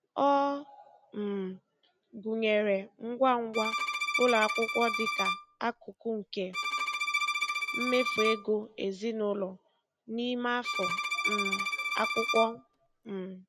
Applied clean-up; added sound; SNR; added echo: none; Bowed string instrument; 1 dB; none.